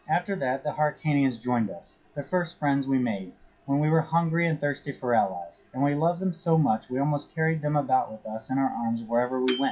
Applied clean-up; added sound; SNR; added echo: classical method WPE with log-MMSE.